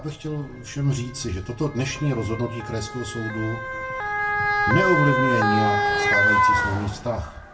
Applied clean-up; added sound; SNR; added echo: none; Motor vehicle (road) / Siren; -2 dB; reverberation time 0.2 s.